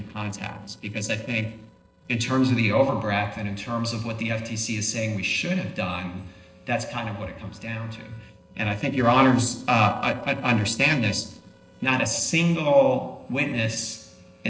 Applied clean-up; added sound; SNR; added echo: neural separator model SepFormer DNS4.